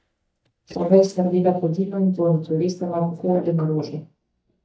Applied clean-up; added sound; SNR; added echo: neural mask model DeepFilterNet 3.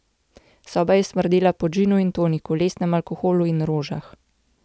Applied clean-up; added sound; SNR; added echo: none; none; none; none.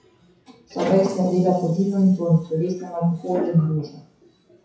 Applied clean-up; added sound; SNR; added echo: classical method WPE with log-MMSE.